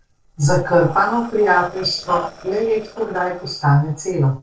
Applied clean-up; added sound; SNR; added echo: neural separator model SepFormer DNS4.